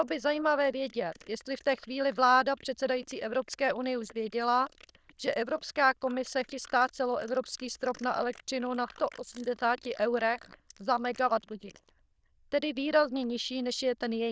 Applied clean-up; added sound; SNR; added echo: neural diffusion model UNIVERSE++.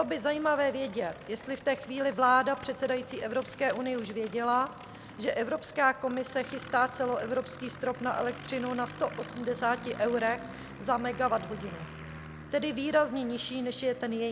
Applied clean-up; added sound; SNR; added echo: none; Aircraft; 15 dB; none.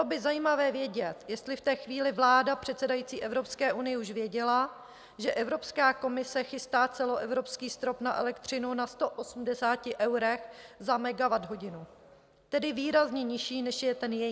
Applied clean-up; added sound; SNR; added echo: none; none; none; none.